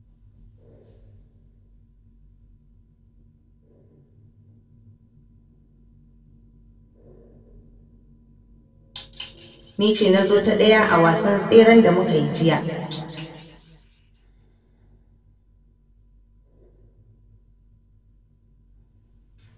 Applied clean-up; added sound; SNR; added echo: none; none; none; reverberation time 2.2 s.